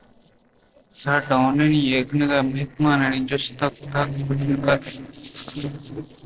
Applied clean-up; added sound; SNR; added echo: neural separator model SepFormer DNS4.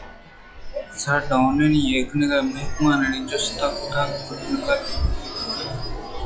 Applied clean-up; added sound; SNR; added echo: classical method log-MMSE.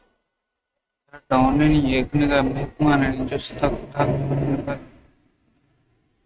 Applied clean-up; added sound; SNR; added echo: neural mask model RNNoise.